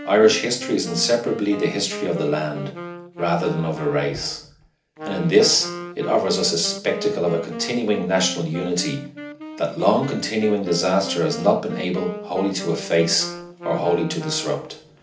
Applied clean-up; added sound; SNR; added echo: none; Wind instrument, woodwind instrument; 12 dB; reverberation time 0.4 s.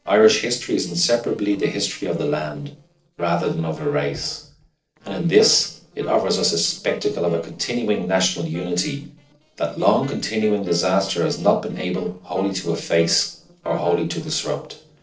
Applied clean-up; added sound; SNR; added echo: neural separator model SepFormer DNS4.